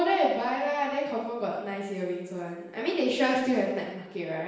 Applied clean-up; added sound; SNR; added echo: none; none; none; reverberation time 0.9 s.